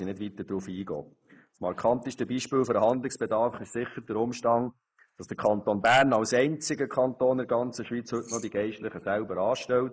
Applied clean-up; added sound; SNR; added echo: neural mask model Resemble Enhance denoiser.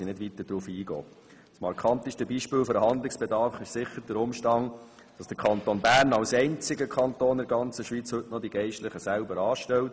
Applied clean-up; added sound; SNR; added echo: none; none; none; none.